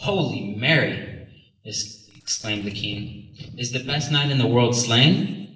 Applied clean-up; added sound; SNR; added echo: neural separator model SepFormer DNS4.